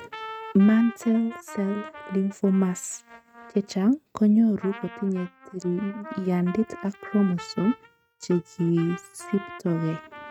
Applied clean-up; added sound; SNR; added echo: neural mask model RNNoise.